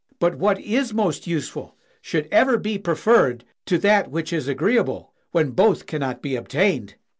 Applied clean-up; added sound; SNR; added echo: none; none; none; none.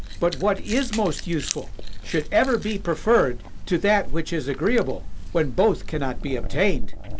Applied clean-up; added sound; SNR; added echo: none; Chewing, mastication; 3 dB; none.